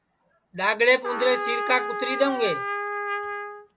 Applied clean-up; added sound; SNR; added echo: none; Trumpet; 5 dB; none.